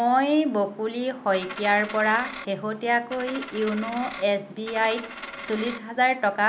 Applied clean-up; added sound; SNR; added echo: none; Coin (dropping); 12 dB; none.